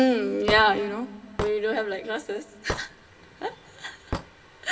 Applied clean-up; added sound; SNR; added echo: none; Hammer / Wood; 11 dB; reverberation time 2.0 s.